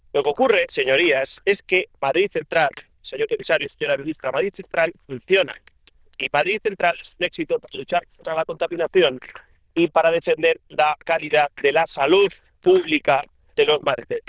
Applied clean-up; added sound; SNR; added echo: neural diffusion model UNIVERSE++.